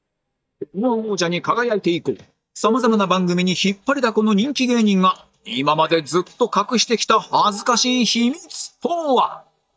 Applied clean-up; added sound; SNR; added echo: neural mask model DeepFilterNet 3.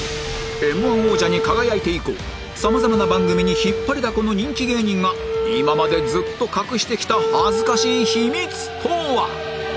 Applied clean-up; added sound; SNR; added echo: none; Wind instrument, woodwind instrument; 2 dB; none.